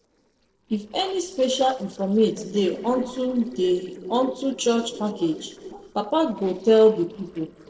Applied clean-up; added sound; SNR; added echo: neural separator model SepFormer DNS4.